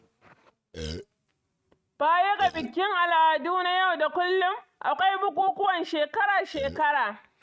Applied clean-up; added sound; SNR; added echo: neural mask model RNNoise.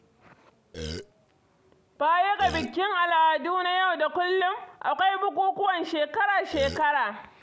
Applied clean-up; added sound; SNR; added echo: none; Burping, eructation; 9 dB; none.